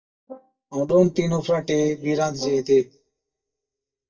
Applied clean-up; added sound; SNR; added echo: neural mask model DeepFilterNet 3.